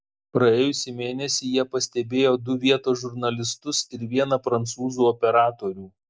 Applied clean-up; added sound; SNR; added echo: none; none; none; none.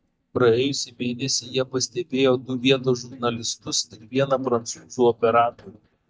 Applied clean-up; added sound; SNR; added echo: neural mask model DeepFilterNet 3.